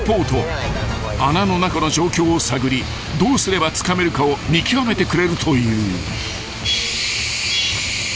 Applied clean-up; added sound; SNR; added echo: none; Aircraft; 19 dB; none.